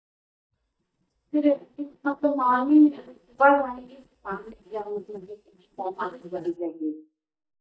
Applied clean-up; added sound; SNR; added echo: neural mask model DeepFilterNet 3.